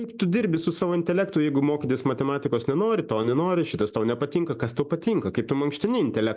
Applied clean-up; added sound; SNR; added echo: none; none; none; none.